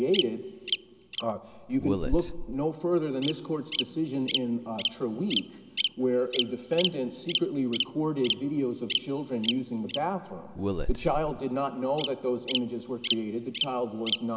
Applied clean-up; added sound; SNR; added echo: none; Bird vocalization, bird call, bird song; 4 dB; none.